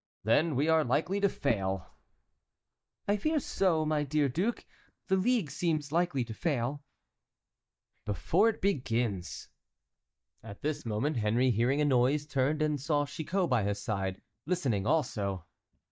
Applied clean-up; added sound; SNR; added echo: neural mask model DeepFilterNet 3.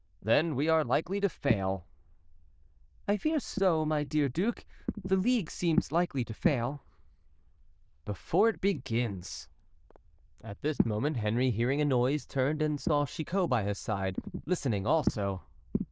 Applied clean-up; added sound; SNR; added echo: neural diffusion model UNIVERSE++.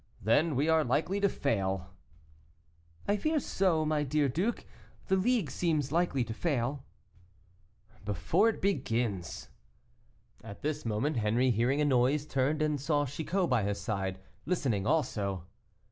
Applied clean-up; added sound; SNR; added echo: none; none; none; none.